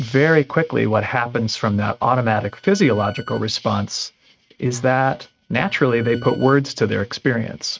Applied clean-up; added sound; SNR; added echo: neural mask model RNNoise.